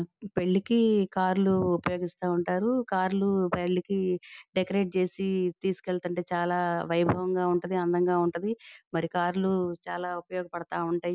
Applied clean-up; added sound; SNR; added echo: none; none; none; none.